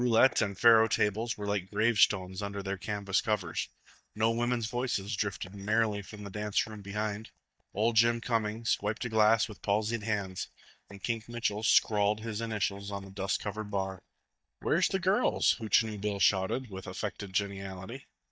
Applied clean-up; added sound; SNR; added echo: neural mask model DeepFilterNet 3.